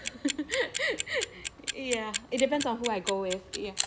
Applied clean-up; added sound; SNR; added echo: none; Clock; 5 dB; none.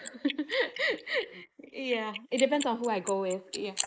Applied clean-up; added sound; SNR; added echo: neural mask model Resemble Enhance denoiser.